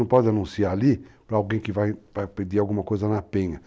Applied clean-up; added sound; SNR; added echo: none; none; none; none.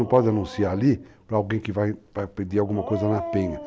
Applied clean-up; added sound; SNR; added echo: none; Dog; 12 dB; none.